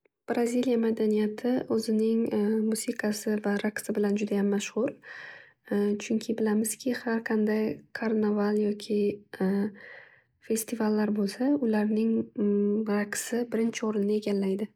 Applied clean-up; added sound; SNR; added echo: none; none; none; none.